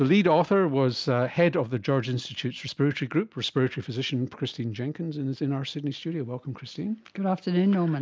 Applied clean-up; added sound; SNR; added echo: none; none; none; none.